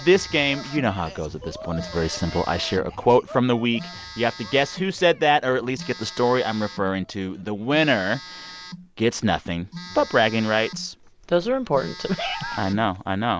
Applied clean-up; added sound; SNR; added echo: none; Telephone; 17 dB; none.